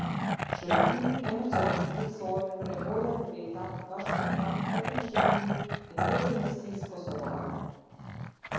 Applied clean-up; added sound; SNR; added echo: none; Growling; -4 dB; reverberation time 1.2 s.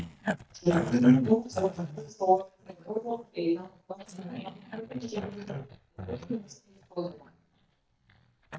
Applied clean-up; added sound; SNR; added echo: neural mask model DeepFilterNet 3.